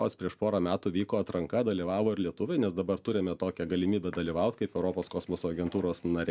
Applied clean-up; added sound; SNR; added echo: none; none; none; none.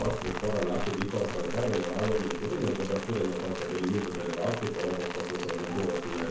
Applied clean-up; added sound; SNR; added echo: none; Rain; 7 dB; reverberation time 0.6 s.